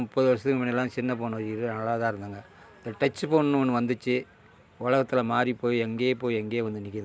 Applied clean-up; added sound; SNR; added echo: none; none; none; none.